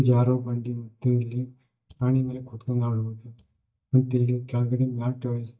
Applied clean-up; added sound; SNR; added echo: neural mask model DeepFilterNet 3.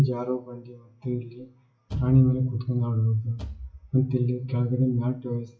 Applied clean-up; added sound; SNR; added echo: classical method WPE with log-MMSE.